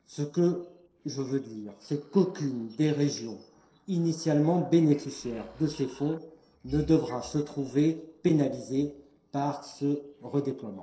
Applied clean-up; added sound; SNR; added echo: neural separator model SepFormer DNS4.